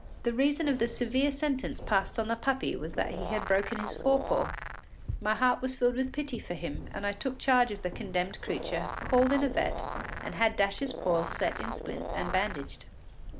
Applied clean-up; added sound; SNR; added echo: none; Animal + Keys jangling; 8 dB; none.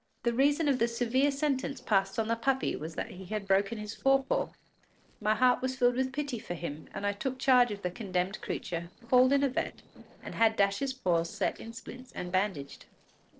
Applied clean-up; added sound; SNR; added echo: neural separator model SepFormer DNS4.